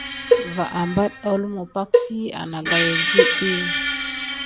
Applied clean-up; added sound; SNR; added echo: none; Screech + Cowbell; -4 dB; none.